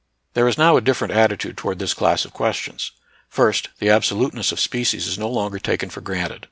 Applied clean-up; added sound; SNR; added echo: none; none; none; none.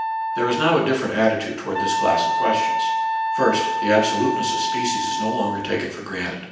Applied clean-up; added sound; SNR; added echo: none; Wind instrument, woodwind instrument; 1 dB; reverberation time 0.9 s.